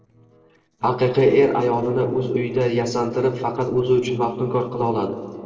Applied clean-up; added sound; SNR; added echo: neural separator model SepFormer DNS4.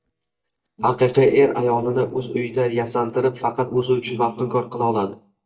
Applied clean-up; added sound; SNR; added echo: neural mask model DeepFilterNet 3.